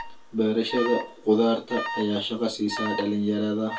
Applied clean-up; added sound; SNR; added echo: none; Alarm; 11 dB; reverberation time 0.2 s.